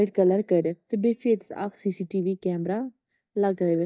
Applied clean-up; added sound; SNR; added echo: neural mask model DeepFilterNet 3.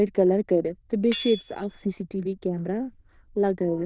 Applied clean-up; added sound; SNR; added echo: neural diffusion model UNIVERSE++.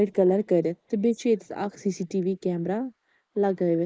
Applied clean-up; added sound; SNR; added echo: neural mask model Resemble Enhance denoiser.